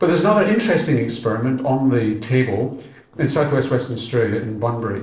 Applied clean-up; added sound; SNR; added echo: neural separator model SepFormer DNS4.